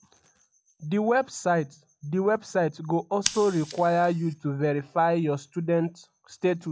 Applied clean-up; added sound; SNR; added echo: classical method log-MMSE.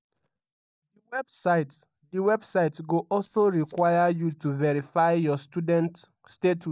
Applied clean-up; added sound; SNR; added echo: neural mask model DeepFilterNet 3.